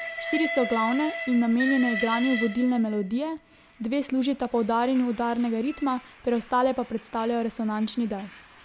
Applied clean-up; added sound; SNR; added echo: none; Train; 11 dB; none.